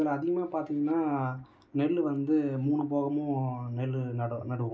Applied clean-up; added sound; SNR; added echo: none; none; none; none.